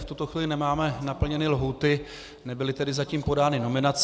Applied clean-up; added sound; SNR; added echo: none; none; none; none.